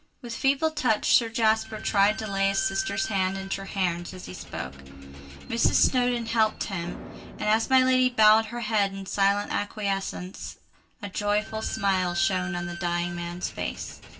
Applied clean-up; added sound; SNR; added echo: none; Squeak / Slam; 14 dB; reverberation time 0.2 s.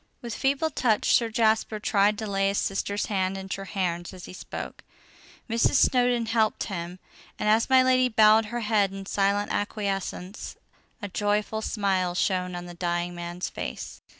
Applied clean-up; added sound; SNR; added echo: none; none; none; none.